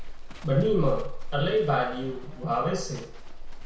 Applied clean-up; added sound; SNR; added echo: none; Livestock, farm animals, working animals; 5 dB; reverberation time 0.6 s.